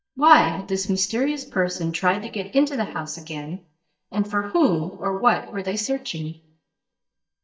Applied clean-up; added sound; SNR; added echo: neural mask model DeepFilterNet 3.